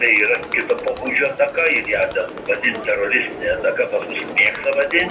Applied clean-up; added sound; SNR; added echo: none; Crowd; 15 dB; reverberation time 0.3 s.